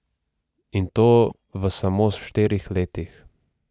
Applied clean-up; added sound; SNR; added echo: neural mask model DeepFilterNet 3.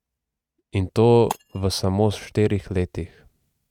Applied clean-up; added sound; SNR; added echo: neural mask model RNNoise.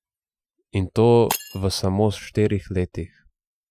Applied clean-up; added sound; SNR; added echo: classical method Wiener filter.